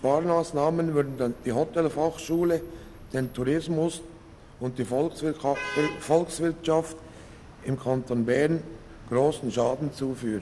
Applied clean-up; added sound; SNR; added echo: none; Traffic noise, roadway noise / Vehicle horn, car horn, honking; 17 dB; none.